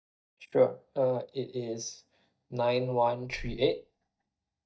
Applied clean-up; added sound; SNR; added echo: neural mask model DeepFilterNet 3.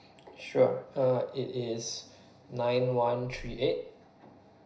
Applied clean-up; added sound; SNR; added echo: none; Purr; 18 dB; reverberation time 0.5 s.